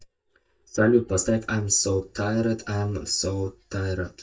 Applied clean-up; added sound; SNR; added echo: neural mask model DeepFilterNet 3.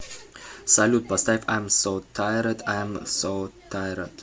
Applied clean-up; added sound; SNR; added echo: none; none; none; none.